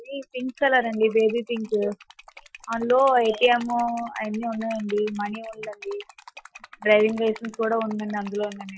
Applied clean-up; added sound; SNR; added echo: classical method Wiener filter.